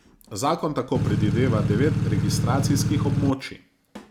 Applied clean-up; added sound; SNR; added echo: none; Engine / Truck / Car; -4 dB; none.